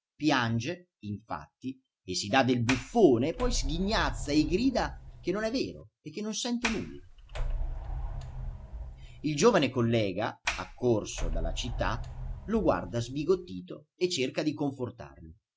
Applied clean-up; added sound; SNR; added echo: none; Sliding door; 6 dB; none.